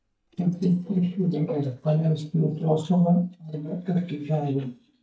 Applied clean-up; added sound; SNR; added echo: neural mask model DeepFilterNet 3.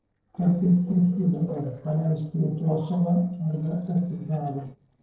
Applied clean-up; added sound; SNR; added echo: neural separator model SepFormer DNS4.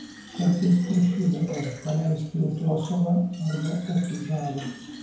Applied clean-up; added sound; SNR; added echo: none; Fill (with liquid); 17 dB; reverberation time 0.9 s.